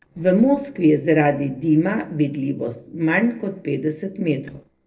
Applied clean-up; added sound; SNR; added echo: neural separator model SepFormer DNS4.